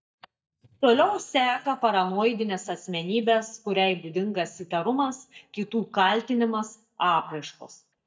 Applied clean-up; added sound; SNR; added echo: neural mask model DeepFilterNet 3.